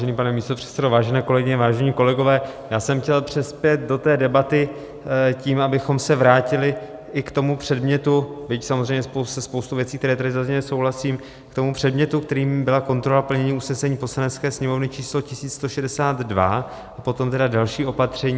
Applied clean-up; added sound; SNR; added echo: none; none; none; none.